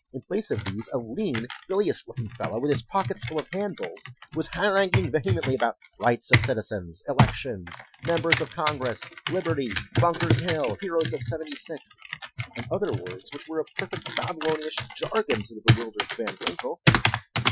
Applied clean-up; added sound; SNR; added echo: classical method Wiener filter.